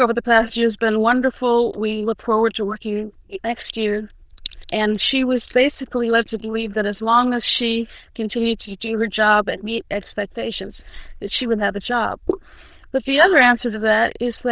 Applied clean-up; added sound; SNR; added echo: neural diffusion model UNIVERSE++.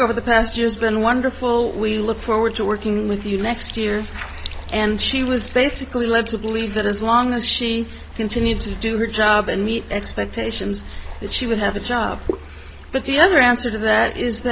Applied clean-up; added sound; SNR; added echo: none; Trickle, dribble / Sink (filling or washing) + Waves, surf; 15 dB; none.